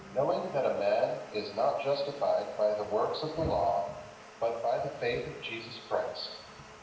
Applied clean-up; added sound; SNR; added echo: none; Domestic sounds, home sounds; 18 dB; reverberation time 0.8 s.